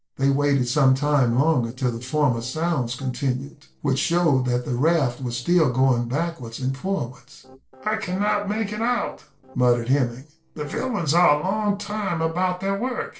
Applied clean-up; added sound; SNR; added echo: neural separator model SepFormer DNS4.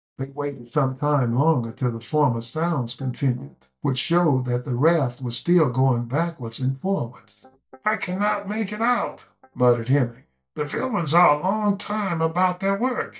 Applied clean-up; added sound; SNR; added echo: neural mask model DeepFilterNet 3.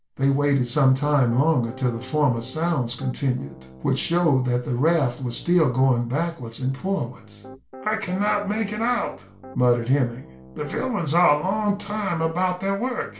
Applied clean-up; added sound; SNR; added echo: none; Piano; 20 dB; reverberation time 0.3 s.